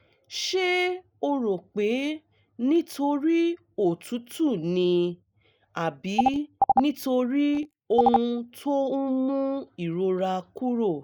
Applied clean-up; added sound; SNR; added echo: neural mask model Resemble Enhance denoiser.